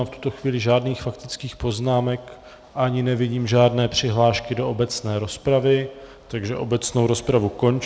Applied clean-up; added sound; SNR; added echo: none; none; none; none.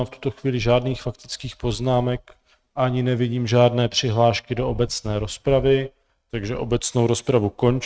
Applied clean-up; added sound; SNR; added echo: neural mask model RNNoise.